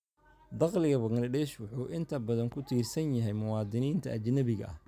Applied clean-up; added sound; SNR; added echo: none; none; none; none.